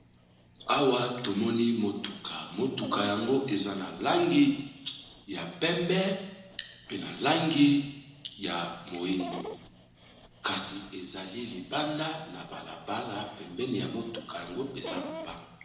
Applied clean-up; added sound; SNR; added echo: none; Dog; 18 dB; reverberation time 0.9 s.